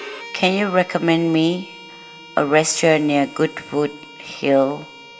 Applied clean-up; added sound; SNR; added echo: none; Bowed string instrument; 19 dB; reverberation time 1.0 s.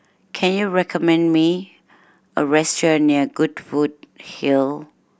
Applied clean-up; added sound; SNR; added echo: none; none; none; none.